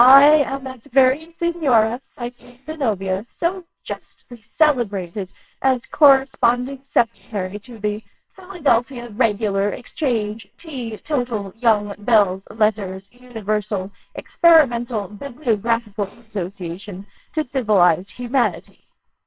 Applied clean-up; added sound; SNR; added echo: neural separator model SepFormer WHAMR!.